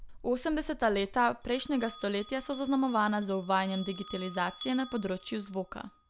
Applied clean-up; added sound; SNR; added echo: none; Bell; 14 dB; none.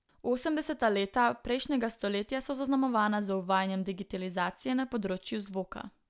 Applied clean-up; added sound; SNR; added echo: none; none; none; none.